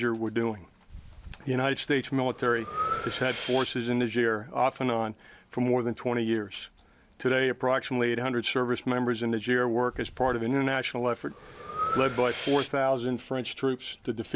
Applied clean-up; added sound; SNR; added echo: none; Breathing; 12 dB; none.